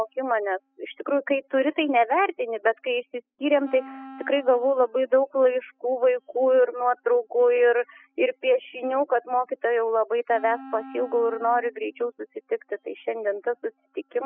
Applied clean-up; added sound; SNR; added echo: classical method spectral subtraction.